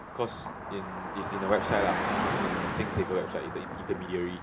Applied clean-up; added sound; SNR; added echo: none; Car passing by; 1 dB; reverberation time 0.2 s.